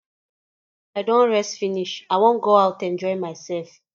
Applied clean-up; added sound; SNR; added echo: neural mask model DeepFilterNet 3.